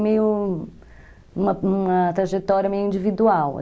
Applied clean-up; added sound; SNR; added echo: none; none; none; none.